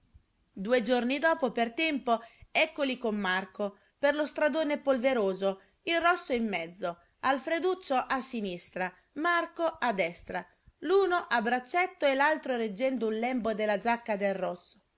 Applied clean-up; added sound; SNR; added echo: none; none; none; none.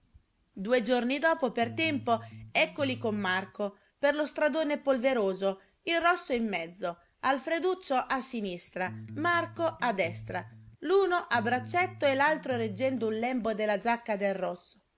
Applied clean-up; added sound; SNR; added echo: none; Electric guitar; 15 dB; none.